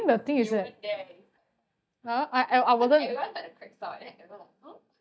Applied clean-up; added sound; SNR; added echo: neural mask model DeepFilterNet 3.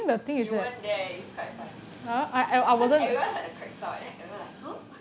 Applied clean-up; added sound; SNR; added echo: none; Train; 18 dB; none.